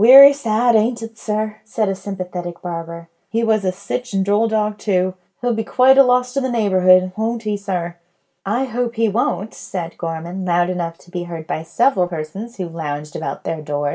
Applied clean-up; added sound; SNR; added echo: none; none; none; reverberation time 0.2 s.